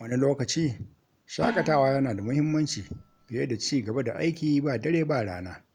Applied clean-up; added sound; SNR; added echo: none; Gong; 12 dB; none.